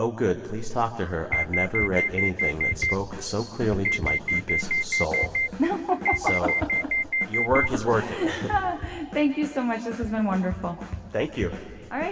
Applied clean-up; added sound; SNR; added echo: none; Alarm; -1 dB; reverberation time 2.5 s.